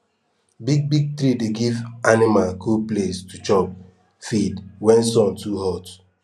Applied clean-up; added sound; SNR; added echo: none; none; none; none.